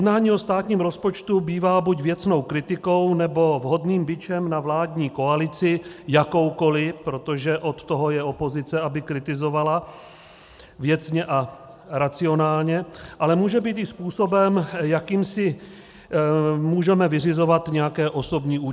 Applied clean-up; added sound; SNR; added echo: none; none; none; none.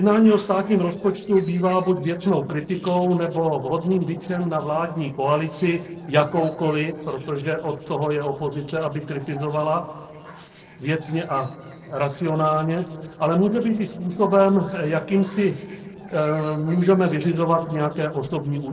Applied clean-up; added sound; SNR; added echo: neural separator model SepFormer DNS4.